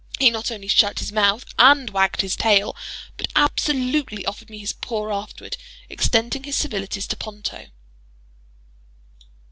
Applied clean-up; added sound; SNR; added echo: none; none; none; none.